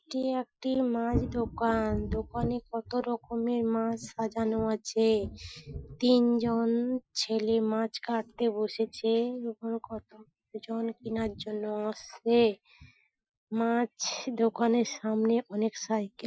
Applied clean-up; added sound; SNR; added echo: classical method Wiener filter.